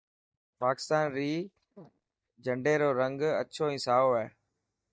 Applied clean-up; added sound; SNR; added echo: neural mask model DeepFilterNet 3.